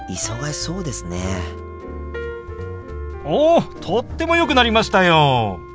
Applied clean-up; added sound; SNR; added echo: none; Wind instrument, woodwind instrument; 18 dB; none.